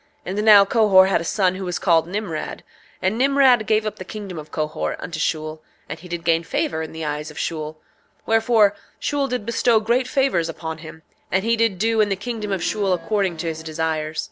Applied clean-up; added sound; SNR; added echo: none; Accordion; 17 dB; none.